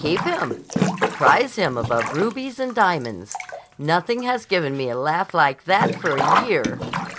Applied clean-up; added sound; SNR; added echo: none; Sink (filling or washing); 4 dB; none.